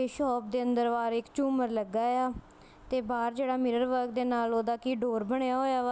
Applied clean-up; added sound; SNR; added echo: none; none; none; none.